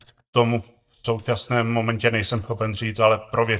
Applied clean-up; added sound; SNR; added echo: neural mask model DeepFilterNet 3.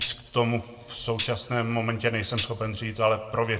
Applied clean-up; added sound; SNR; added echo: none; Tambourine; -3 dB; reverberation time 1.6 s.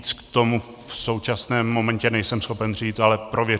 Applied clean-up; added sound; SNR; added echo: none; none; none; none.